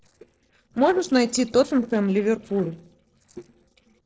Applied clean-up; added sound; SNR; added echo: neural separator model SepFormer DNS4.